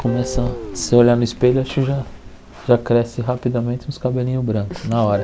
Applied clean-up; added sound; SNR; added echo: none; Guitar; 17 dB; none.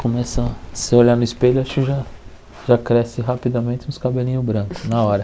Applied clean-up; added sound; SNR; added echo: none; none; none; none.